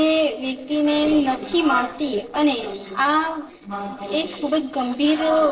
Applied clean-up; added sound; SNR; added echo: neural separator model SepFormer DNS4.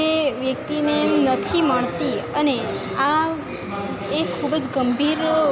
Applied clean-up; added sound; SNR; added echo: none; none; none; none.